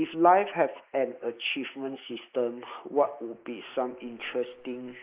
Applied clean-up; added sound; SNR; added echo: neural mask model Resemble Enhance denoiser.